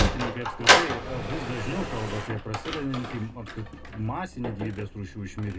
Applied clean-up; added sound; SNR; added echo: none; Sliding door; -4 dB; reverberation time 0.2 s.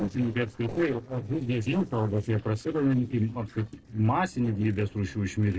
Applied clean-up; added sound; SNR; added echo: neural separator model SepFormer DNS4.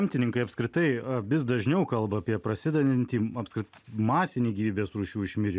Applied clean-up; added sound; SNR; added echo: none; none; none; none.